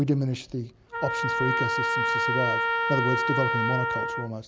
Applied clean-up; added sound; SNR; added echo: none; Trumpet; -2 dB; none.